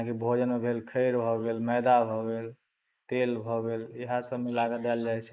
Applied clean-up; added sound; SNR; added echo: neural mask model Resemble Enhance denoiser.